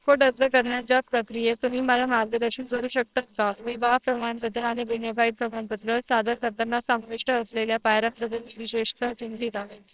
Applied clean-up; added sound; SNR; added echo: neural separator model SepFormer WHAMR!.